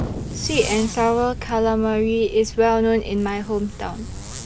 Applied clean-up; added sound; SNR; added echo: none; Zipper (clothing) + Explosion; 10 dB; none.